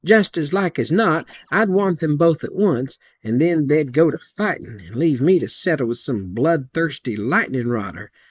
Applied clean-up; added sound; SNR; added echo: neural mask model Resemble Enhance denoiser.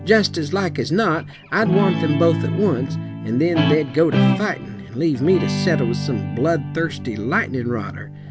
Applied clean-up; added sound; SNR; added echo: none; Guitar; 3 dB; none.